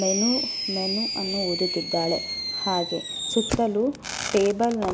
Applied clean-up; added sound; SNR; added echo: none; Fireworks; 4 dB; none.